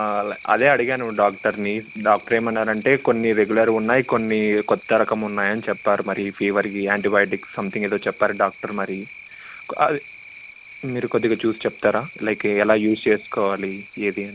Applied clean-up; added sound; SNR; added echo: none; Cricket; 14 dB; none.